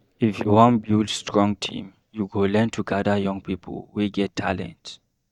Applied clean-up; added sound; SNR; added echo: neural mask model DeepFilterNet 3.